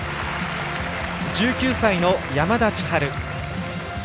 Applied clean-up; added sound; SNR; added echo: none; none; none; none.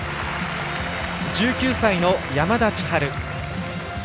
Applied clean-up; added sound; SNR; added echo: none; Trumpet; 19 dB; none.